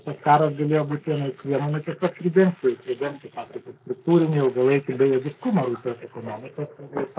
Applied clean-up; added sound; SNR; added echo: neural mask model Resemble Enhance denoiser.